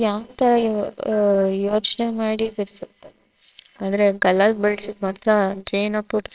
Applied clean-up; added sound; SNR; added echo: neural separator model SepFormer WHAMR!.